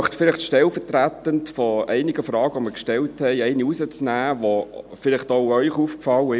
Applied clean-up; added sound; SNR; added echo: none; none; none; none.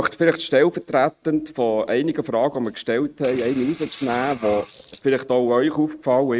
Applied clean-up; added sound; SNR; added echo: neural mask model RNNoise.